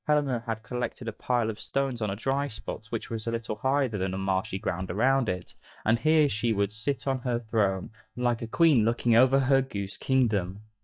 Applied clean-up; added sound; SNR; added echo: neural mask model DeepFilterNet 3.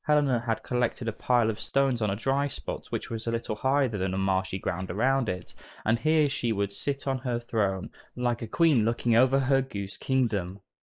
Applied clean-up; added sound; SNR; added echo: neural mask model Resemble Enhance denoiser.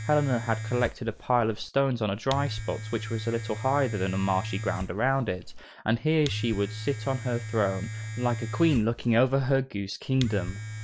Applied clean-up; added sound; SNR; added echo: none; Domestic sounds, home sounds; 9 dB; none.